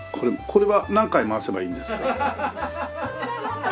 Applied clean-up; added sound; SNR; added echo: none; none; none; none.